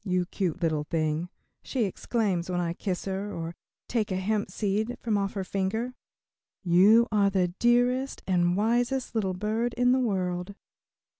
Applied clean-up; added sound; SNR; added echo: none; none; none; none.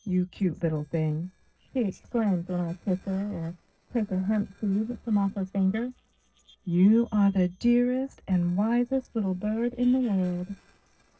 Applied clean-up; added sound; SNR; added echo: neural separator model SepFormer DNS4.